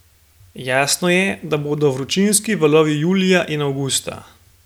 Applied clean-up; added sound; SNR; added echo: none; none; none; none.